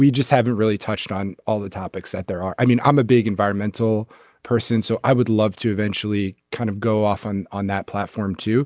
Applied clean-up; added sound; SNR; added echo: none; none; none; none.